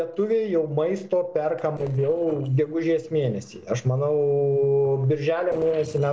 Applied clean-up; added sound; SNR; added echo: neural separator model SepFormer DNS4.